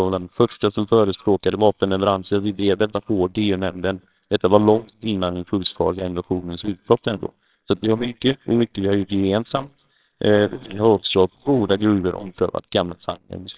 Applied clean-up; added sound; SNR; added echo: neural separator model SepFormer WHAMR!.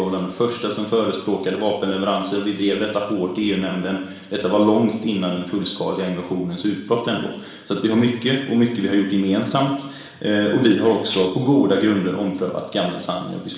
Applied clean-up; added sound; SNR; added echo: none; Tambourine; 17 dB; reverberation time 1.1 s.